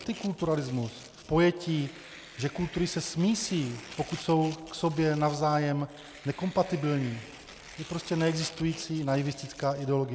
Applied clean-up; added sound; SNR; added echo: none; Tearing; 18 dB; none.